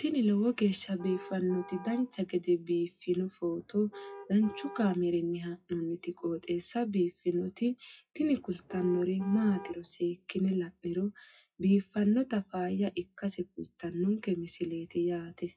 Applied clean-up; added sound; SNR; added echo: classical method WPE with log-MMSE.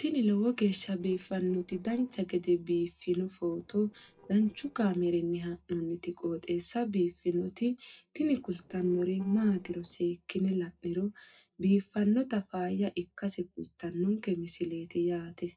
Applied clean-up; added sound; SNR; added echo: neural separator model SepFormer DNS4.